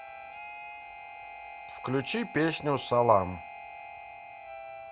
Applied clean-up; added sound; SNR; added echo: none; Harmonica; 12 dB; none.